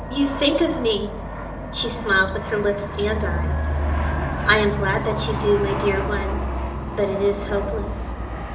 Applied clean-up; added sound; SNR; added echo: none; Aircraft; 2 dB; reverberation time 0.6 s.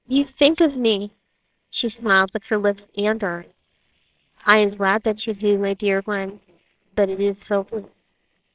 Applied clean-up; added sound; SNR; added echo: neural separator model SepFormer WHAMR!.